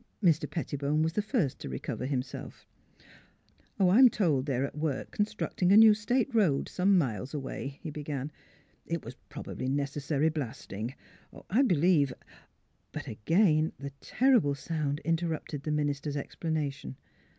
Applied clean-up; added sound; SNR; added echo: none; none; none; none.